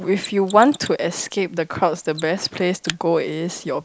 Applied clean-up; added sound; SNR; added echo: none; Mechanisms; 18 dB; none.